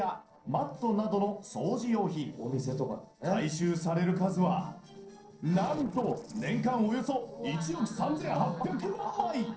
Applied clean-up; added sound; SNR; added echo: neural separator model SepFormer DNS4.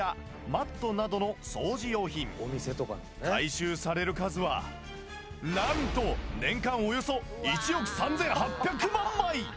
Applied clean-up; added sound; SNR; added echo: none; none; none; none.